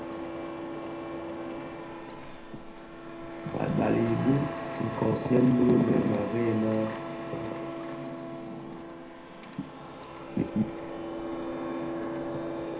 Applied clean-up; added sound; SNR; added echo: none; Printer; 6 dB; reverberation time 0.5 s.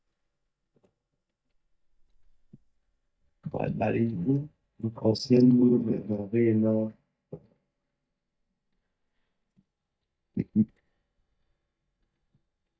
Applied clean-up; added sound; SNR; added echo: neural mask model DeepFilterNet 3.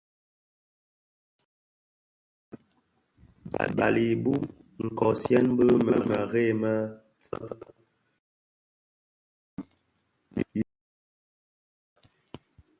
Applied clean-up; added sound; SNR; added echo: none; none; none; none.